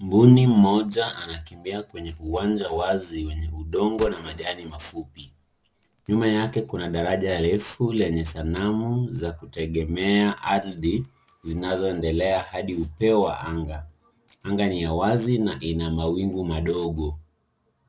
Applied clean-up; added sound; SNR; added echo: none; Gunshot, gunfire; 19 dB; none.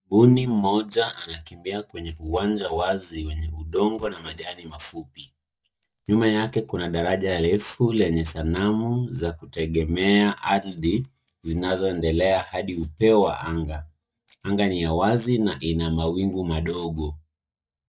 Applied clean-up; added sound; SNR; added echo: neural mask model DeepFilterNet 3.